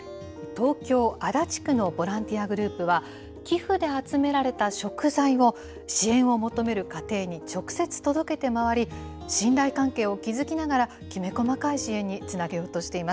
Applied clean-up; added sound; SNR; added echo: none; none; none; none.